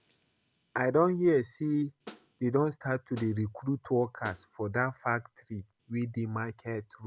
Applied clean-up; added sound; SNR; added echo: none; Snare drum; 18 dB; none.